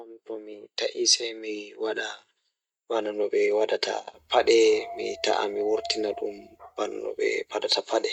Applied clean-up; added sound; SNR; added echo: neural mask model RNNoise.